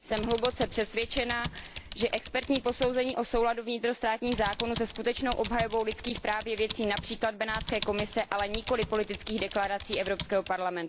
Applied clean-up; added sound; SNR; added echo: none; Typing; 9 dB; none.